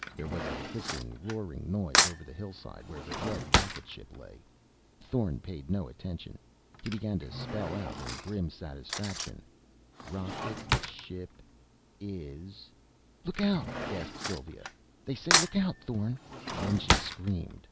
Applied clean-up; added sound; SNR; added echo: none; Cutlery, silverware / Drawer open or close; -1 dB; none.